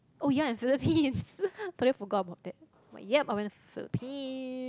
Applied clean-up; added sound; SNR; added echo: none; none; none; none.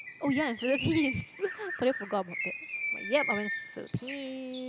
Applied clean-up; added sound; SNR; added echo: none; Bird; 6 dB; none.